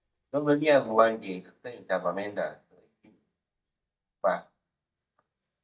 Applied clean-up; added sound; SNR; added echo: neural mask model DeepFilterNet 3.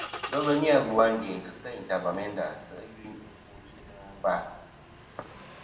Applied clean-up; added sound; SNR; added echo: none; Engine starting; 14 dB; reverberation time 0.7 s.